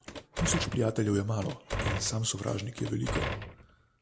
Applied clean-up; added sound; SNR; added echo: none; Door; 5 dB; none.